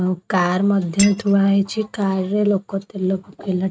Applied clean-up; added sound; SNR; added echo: neural mask model RNNoise.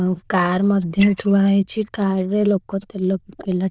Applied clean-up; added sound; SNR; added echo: neural diffusion model UNIVERSE++.